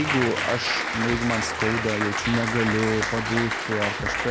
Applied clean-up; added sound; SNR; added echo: none; Applause; 1 dB; none.